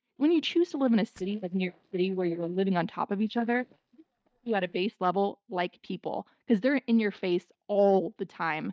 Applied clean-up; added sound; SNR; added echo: neural mask model DeepFilterNet 3.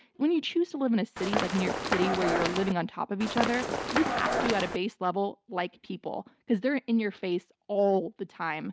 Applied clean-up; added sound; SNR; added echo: none; Run; 1 dB; none.